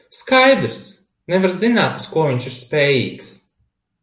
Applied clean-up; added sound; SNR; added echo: none; none; none; none.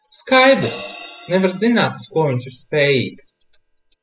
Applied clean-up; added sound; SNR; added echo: classical method spectral subtraction.